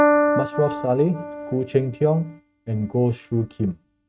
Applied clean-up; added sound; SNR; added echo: neural mask model RNNoise.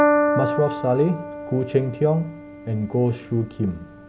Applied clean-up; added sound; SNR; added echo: none; Piano; 3 dB; none.